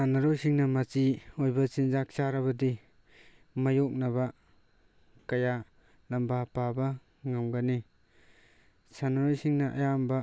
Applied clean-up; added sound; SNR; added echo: none; none; none; none.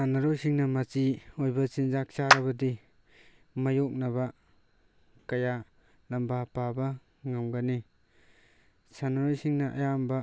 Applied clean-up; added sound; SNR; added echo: none; Clapping; -2 dB; none.